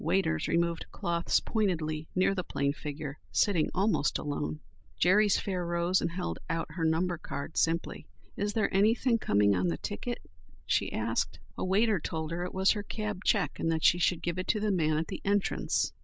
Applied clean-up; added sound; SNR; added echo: none; none; none; none.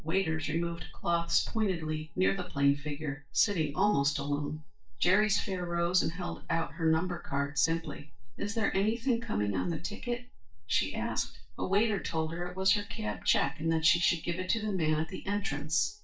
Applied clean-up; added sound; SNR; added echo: neural mask model DeepFilterNet 3.